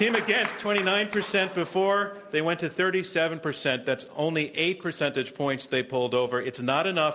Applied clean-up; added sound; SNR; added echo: none; none; none; none.